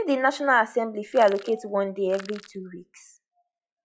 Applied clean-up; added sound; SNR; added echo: classical method log-MMSE.